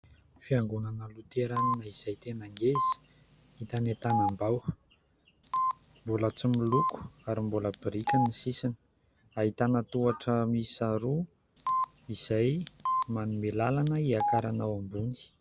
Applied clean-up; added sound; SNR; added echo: none; Telephone; 3 dB; none.